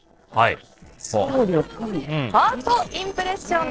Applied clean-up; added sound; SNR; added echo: neural separator model SepFormer DNS4.